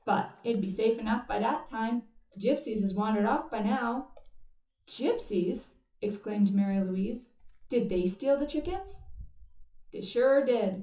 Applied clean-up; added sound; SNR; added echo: classical method WPE with log-MMSE.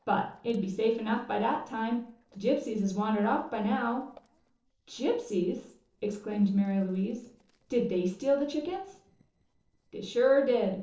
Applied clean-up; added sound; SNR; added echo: neural separator model SepFormer DNS4.